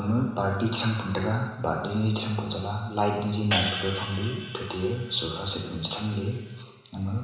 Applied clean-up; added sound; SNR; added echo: none; Hi-hat; 7 dB; reverberation time 1.0 s.